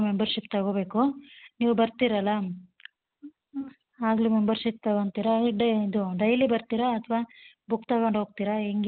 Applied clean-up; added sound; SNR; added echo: none; none; none; none.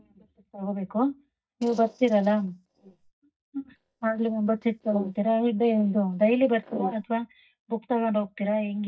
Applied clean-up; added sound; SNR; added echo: neural mask model DeepFilterNet 3.